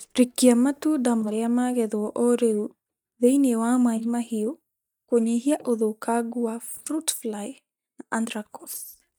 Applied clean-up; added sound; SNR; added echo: neural mask model DeepFilterNet 3.